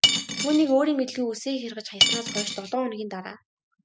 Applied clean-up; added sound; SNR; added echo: none; Cutlery, silverware / Dishes, pots, and pans; -3 dB; none.